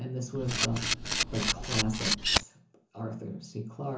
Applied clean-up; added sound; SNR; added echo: none; Camera; -5 dB; reverberation time 0.8 s.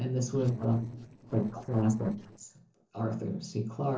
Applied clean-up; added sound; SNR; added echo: neural separator model SepFormer DNS4.